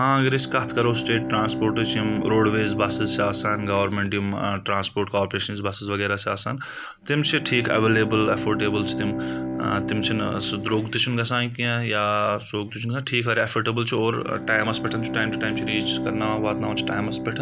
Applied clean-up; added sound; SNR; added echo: none; Bowed string instrument; 7 dB; none.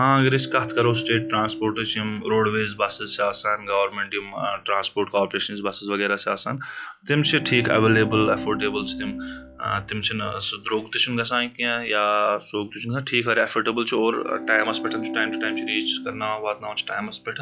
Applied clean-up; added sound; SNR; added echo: classical method log-MMSE.